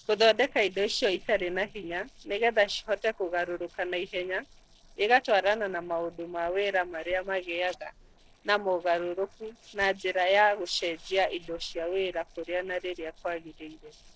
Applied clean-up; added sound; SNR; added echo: neural separator model SepFormer DNS4.